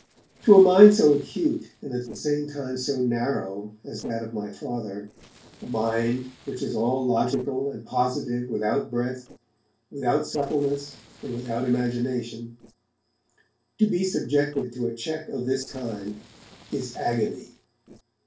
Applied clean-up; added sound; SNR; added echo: neural separator model SepFormer DNS4.